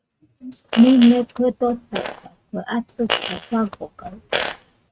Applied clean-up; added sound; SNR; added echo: neural mask model RNNoise.